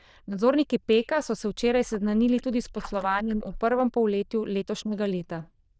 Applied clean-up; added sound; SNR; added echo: neural diffusion model UNIVERSE++.